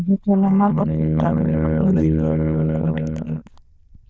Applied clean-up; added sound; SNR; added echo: neural diffusion model UNIVERSE++.